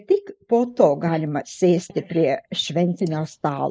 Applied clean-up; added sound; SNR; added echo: neural mask model Resemble Enhance denoiser.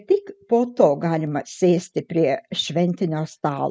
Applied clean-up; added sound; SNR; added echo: none; none; none; none.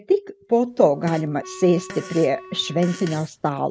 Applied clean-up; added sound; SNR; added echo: none; Fart + Wind instrument, woodwind instrument; 18 dB; none.